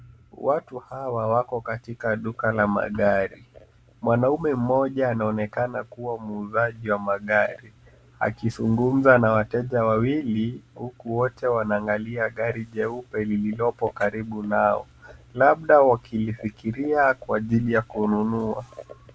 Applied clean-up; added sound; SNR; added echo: none; none; none; none.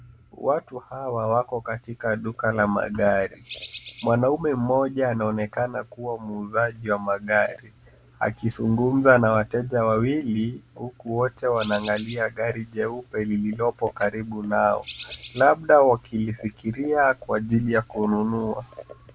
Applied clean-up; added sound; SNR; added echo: none; Bird; 7 dB; none.